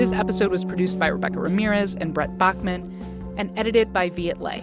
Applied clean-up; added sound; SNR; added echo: none; Bass guitar; 6 dB; none.